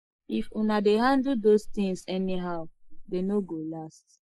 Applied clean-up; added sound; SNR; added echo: neural mask model Resemble Enhance denoiser.